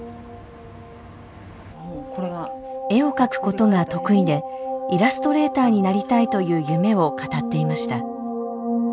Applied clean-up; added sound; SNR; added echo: none; none; none; none.